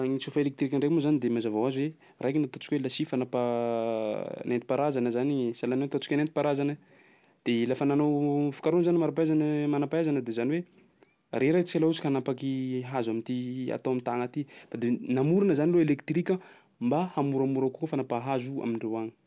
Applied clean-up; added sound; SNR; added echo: none; none; none; none.